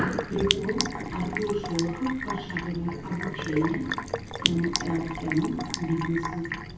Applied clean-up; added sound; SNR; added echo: none; Sink (filling or washing); 4 dB; reverberation time 0.9 s.